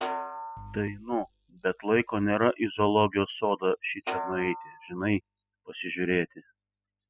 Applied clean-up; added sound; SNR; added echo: classical method spectral subtraction.